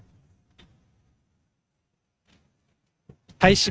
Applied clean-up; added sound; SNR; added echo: neural mask model RNNoise.